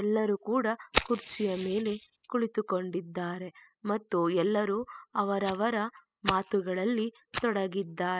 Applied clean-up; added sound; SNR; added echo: classical method spectral subtraction.